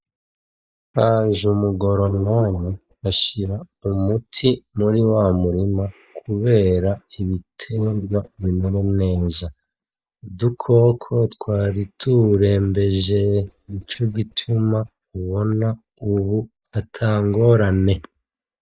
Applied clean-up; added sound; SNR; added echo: neural mask model DeepFilterNet 3.